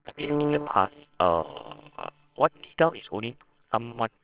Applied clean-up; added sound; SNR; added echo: neural separator model SepFormer WHAMR!.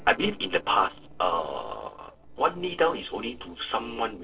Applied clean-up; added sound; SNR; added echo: neural separator model SepFormer DNS4.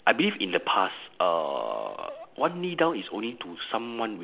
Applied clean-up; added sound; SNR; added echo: none; none; none; none.